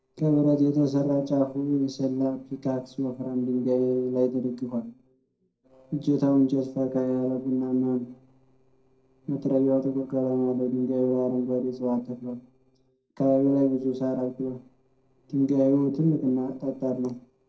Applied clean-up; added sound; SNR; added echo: neural separator model SepFormer DNS4.